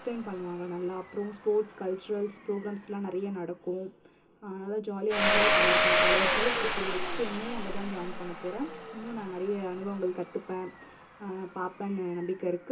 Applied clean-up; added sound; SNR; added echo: none; Domestic sounds, home sounds; -2 dB; reverberation time 0.2 s.